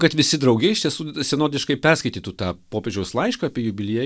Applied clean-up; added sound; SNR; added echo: none; none; none; none.